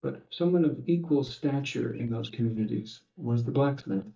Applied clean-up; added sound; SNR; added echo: neural mask model DeepFilterNet 3.